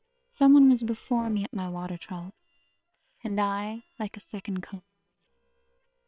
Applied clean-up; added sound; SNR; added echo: neural separator model SepFormer WHAM!.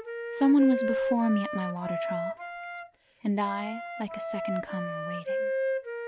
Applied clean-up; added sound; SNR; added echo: none; Wind instrument, woodwind instrument; 3 dB; none.